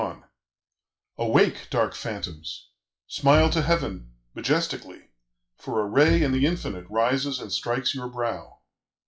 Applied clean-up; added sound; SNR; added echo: classical method log-MMSE.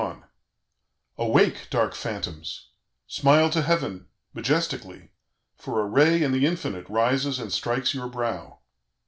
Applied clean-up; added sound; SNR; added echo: none; none; none; none.